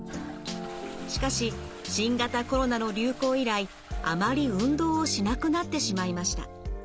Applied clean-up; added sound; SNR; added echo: none; Toilet flush; 19 dB; none.